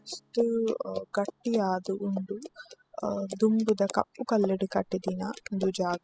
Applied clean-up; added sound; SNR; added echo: classical method spectral subtraction.